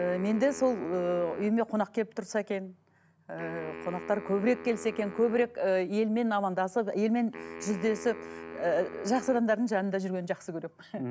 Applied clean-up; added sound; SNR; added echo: none; Wind instrument, woodwind instrument; 15 dB; none.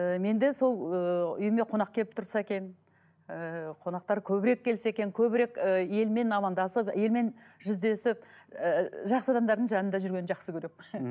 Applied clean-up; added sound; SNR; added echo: none; none; none; none.